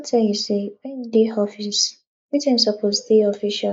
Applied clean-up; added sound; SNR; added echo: neural mask model Resemble Enhance denoiser.